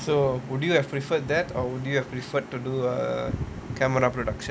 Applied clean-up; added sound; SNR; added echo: none; none; none; none.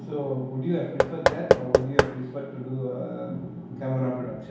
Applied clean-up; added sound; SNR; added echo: none; Knock / Wood; -5 dB; reverberation time 0.8 s.